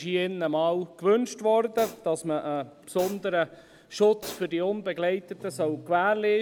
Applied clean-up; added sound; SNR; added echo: none; Hi-hat; 19 dB; none.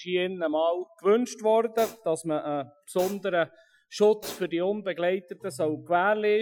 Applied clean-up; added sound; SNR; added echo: classical method Wiener filter.